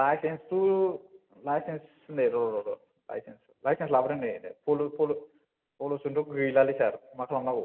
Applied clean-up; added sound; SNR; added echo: none; none; none; none.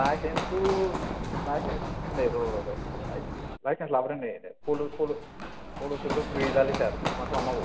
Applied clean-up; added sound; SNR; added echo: none; Run; 3 dB; none.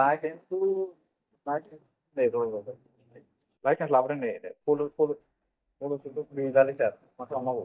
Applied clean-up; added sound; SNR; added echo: neural mask model DeepFilterNet 3.